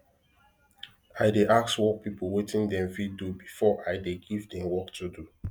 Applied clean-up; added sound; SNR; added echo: none; none; none; none.